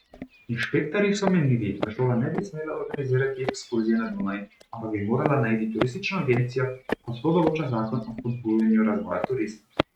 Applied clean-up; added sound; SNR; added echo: neural mask model RNNoise.